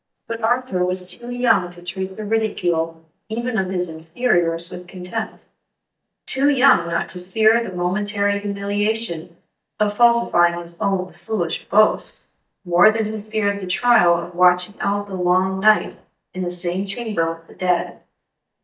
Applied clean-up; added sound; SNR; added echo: neural mask model DeepFilterNet 3.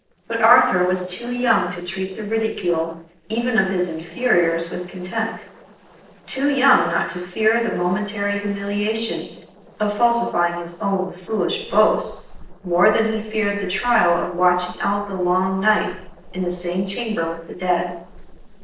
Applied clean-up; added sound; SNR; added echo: neural separator model SepFormer DNS4.